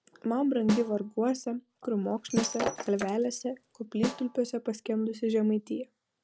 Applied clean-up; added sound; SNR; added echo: none; Shatter + Snare drum; 7 dB; none.